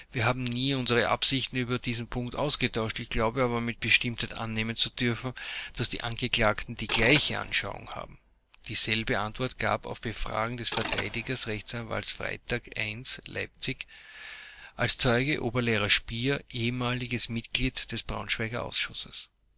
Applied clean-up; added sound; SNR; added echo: none; Mechanisms; 8 dB; none.